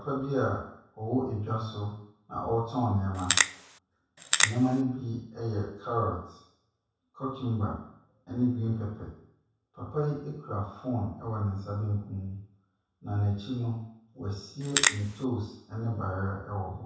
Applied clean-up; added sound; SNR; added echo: none; Crackle; -5 dB; reverberation time 0.7 s.